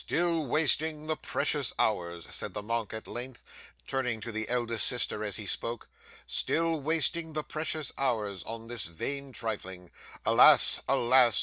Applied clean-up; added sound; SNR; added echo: none; none; none; none.